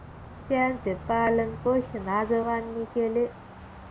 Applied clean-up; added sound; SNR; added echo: none; Car passing by; 14 dB; none.